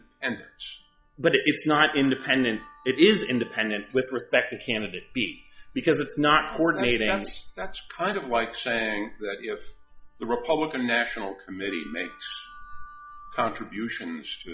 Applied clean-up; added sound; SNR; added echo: classical method log-MMSE.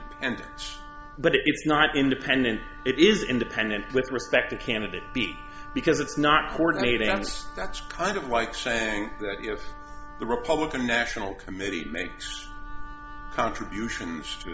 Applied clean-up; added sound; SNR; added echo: none; Wind instrument, woodwind instrument; 18 dB; none.